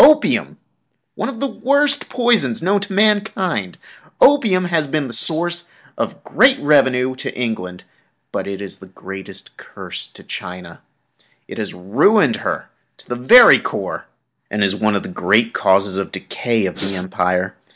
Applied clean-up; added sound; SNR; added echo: neural mask model Resemble Enhance denoiser.